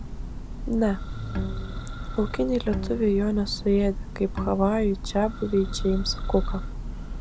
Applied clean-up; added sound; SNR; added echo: none; Bowed string instrument + Church bell; 5 dB; none.